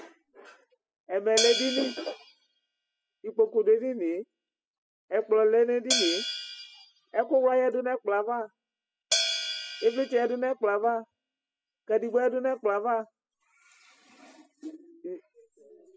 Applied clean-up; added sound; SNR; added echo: classical method spectral subtraction.